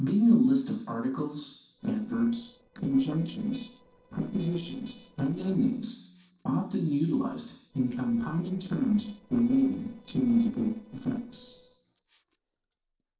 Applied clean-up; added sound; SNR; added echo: neural separator model SepFormer DNS4.